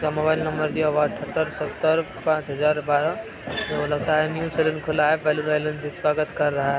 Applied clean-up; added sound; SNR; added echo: none; none; none; none.